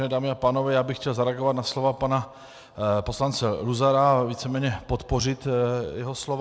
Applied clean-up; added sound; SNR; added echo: none; none; none; none.